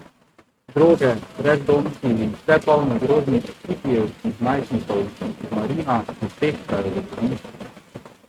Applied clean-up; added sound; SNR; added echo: neural mask model RNNoise.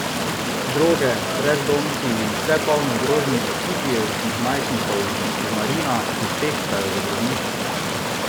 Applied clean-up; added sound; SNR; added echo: none; Stream; -1 dB; none.